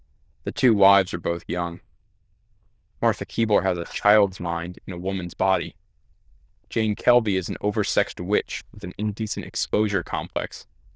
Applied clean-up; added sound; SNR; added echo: neural diffusion model UNIVERSE++.